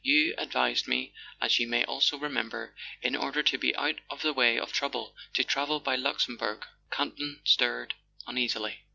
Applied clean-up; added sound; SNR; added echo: none; none; none; none.